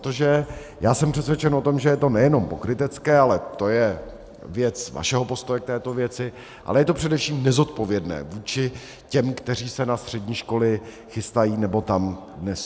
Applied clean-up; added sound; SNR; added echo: none; none; none; none.